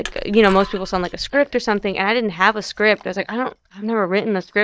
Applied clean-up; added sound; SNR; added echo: neural mask model DeepFilterNet 3.